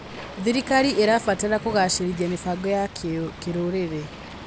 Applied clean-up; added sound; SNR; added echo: none; Waves, surf; 14 dB; none.